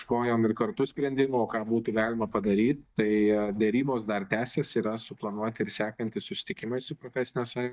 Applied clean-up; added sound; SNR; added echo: neural mask model DeepFilterNet 3.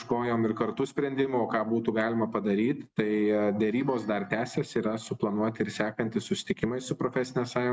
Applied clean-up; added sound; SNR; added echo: none; none; none; none.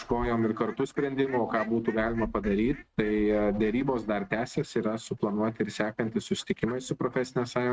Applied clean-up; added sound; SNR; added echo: neural mask model RNNoise.